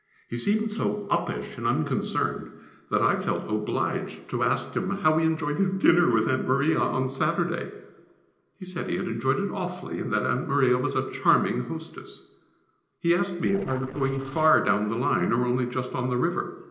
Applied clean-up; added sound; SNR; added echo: neural separator model SepFormer DNS4.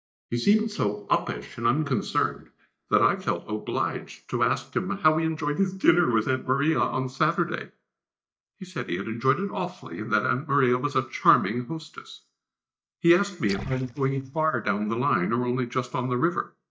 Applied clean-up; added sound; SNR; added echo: neural mask model DeepFilterNet 3.